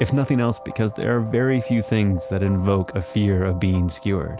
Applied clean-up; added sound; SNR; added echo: none; none; none; none.